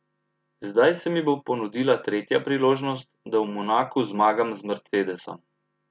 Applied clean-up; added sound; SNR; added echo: none; none; none; none.